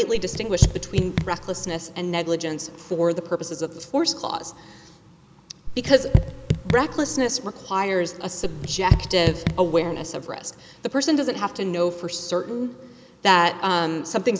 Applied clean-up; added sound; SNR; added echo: none; Raindrop / Drip; 0 dB; none.